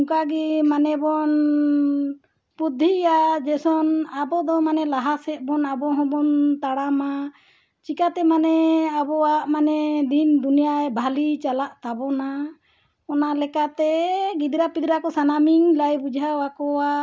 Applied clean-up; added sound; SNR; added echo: none; none; none; none.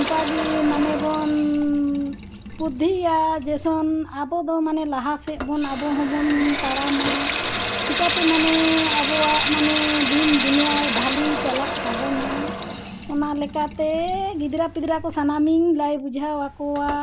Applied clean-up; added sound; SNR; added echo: none; Sink (filling or washing) / Water tap, faucet; 2 dB; none.